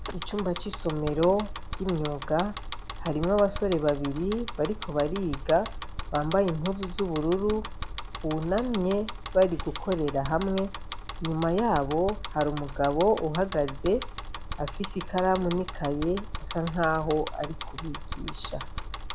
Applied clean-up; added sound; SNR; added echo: none; Bicycle; 7 dB; none.